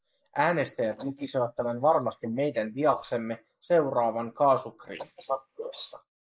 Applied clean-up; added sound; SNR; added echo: neural mask model Resemble Enhance denoiser.